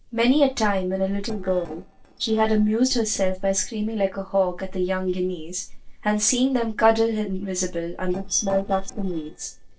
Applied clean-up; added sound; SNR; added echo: neural separator model SepFormer DNS4.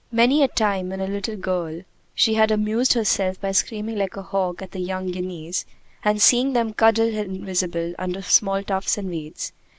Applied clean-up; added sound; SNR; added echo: none; none; none; none.